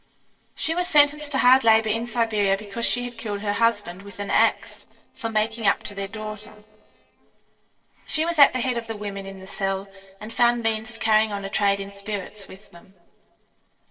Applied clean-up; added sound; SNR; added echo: neural separator model SepFormer DNS4.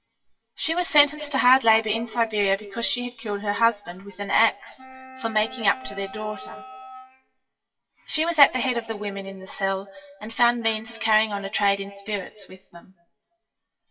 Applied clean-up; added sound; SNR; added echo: classical method WPE with log-MMSE.